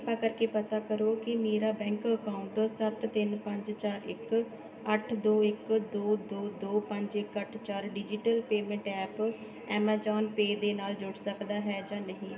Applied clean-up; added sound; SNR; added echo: none; none; none; reverberation time 0.9 s.